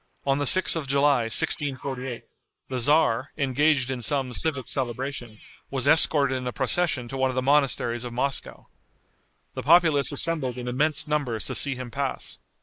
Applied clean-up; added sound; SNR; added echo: neural mask model Resemble Enhance denoiser.